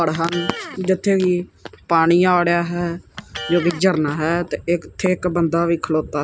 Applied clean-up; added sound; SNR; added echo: none; Electric guitar; 18 dB; none.